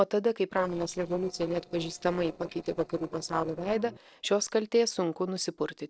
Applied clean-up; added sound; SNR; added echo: neural separator model SepFormer DNS4.